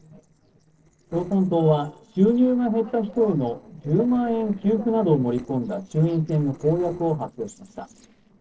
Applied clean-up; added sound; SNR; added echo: neural separator model SepFormer DNS4.